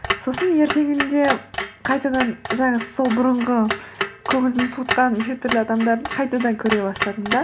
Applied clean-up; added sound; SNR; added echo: none; Clock; 7 dB; none.